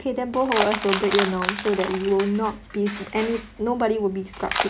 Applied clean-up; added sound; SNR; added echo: none; Crushing; 7 dB; none.